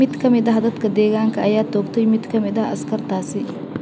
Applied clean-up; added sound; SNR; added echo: none; none; none; none.